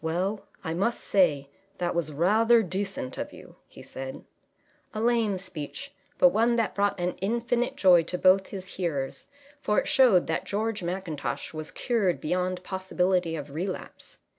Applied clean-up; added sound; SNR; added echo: none; none; none; none.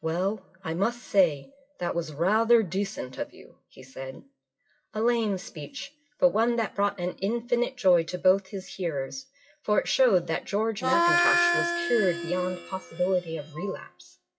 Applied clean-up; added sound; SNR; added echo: classical method WPE with log-MMSE.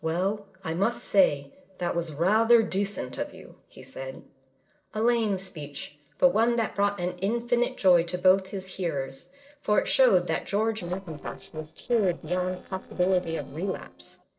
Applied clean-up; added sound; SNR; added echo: neural separator model SepFormer DNS4.